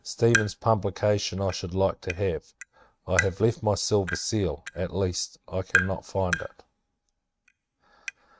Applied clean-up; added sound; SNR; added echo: neural mask model RNNoise.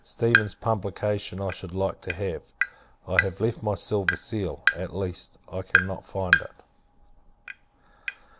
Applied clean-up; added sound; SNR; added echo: none; Tap; 0 dB; none.